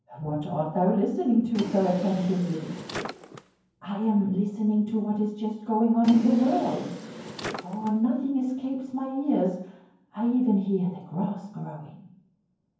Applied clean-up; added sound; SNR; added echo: none; Drawer open or close; 13 dB; reverberation time 0.9 s.